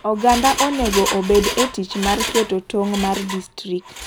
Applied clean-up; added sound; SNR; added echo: none; Engine; 6 dB; none.